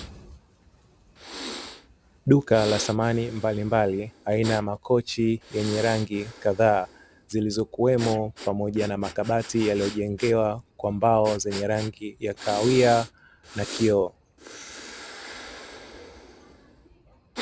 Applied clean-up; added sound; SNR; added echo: none; Breathing; 15 dB; none.